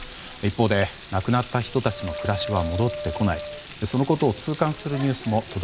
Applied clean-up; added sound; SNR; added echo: none; Wind instrument, woodwind instrument + Frying (food); 10 dB; none.